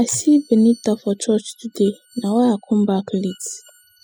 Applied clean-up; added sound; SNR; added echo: classical method spectral subtraction.